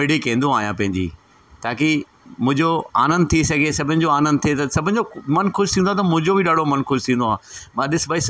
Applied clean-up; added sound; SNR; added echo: none; none; none; none.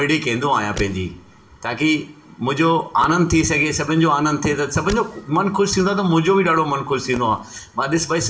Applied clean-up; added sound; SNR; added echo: none; Fireworks; 20 dB; reverberation time 0.5 s.